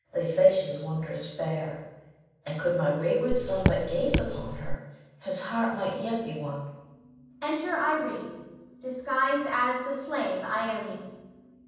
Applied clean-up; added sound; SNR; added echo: none; Raindrop / Drip; -1 dB; reverberation time 1.2 s.